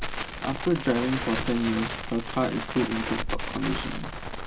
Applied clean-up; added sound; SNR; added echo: none; Crackle; 3 dB; reverberation time 0.2 s.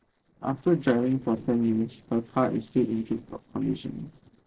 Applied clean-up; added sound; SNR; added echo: neural separator model SepFormer DNS4.